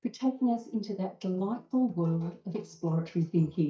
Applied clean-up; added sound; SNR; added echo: neural mask model DeepFilterNet 3.